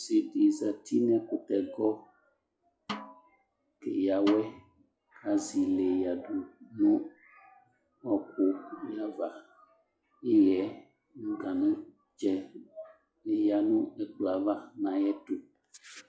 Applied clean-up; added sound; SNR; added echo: classical method log-MMSE.